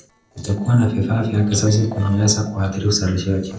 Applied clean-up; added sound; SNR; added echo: neural separator model SepFormer DNS4.